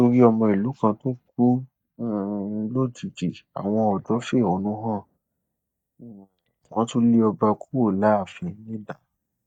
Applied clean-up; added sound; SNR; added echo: neural mask model DeepFilterNet 3.